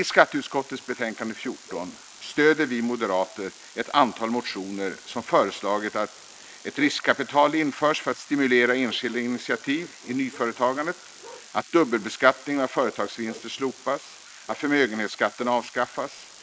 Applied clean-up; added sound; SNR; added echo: neural mask model Resemble Enhance denoiser.